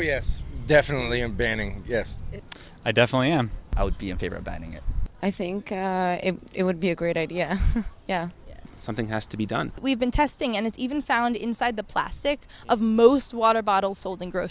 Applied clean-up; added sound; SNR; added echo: none; none; none; none.